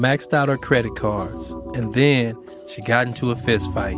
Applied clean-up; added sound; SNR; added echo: none; none; none; none.